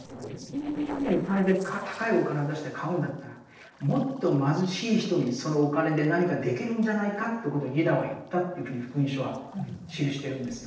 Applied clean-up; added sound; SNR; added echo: neural separator model SepFormer DNS4.